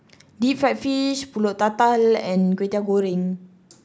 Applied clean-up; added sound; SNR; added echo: none; none; none; none.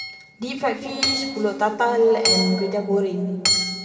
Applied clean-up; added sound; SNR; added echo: none; Hammer / Chink, clink; 4 dB; reverberation time 2.7 s.